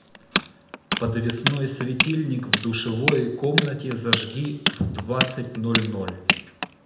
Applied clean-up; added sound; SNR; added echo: none; Tools; 1 dB; reverberation time 0.8 s.